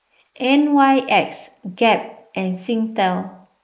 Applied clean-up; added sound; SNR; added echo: neural mask model Resemble Enhance denoiser.